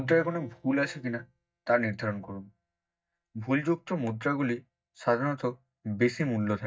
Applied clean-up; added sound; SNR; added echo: neural mask model DeepFilterNet 3.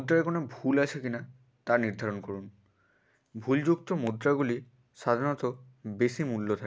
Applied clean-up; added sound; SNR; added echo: none; none; none; none.